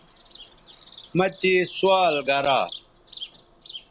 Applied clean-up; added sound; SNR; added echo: none; Bird vocalization, bird call, bird song; 18 dB; none.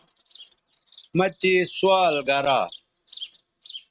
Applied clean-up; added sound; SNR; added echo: neural mask model RNNoise.